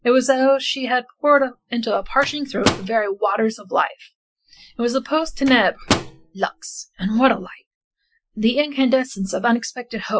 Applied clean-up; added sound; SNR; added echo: classical method Wiener filter.